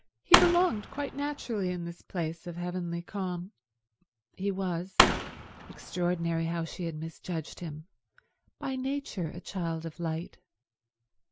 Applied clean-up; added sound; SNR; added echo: none; Fireworks; -3 dB; none.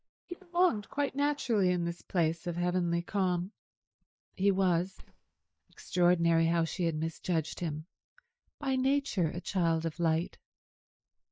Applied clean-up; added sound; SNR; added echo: neural mask model DeepFilterNet 3.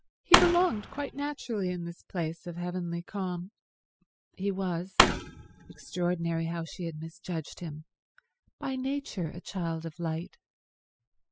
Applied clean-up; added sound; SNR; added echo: classical method spectral subtraction.